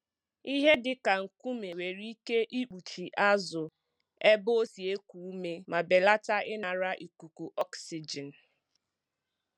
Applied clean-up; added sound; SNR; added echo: none; none; none; none.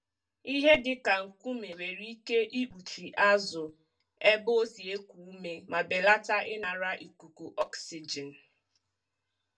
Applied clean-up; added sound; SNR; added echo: none; none; none; reverberation time 0.2 s.